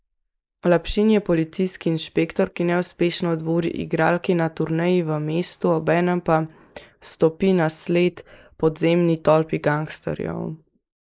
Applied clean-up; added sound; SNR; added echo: neural mask model Resemble Enhance denoiser.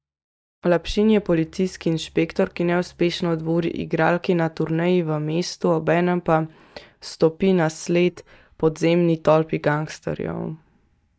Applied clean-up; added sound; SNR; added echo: neural mask model DeepFilterNet 3.